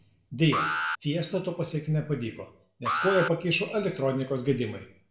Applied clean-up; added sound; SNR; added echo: none; Alarm; 5 dB; reverberation time 0.5 s.